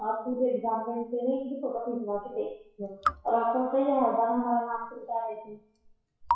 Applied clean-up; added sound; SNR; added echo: classical method WPE with log-MMSE.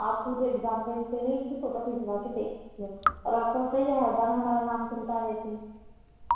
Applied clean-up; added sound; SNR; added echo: none; Raindrop / Drip; 10 dB; reverberation time 1.1 s.